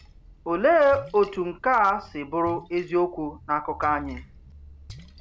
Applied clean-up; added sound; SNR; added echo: none; Splash, splatter; 20 dB; none.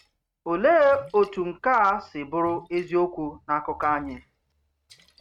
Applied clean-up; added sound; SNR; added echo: neural mask model RNNoise.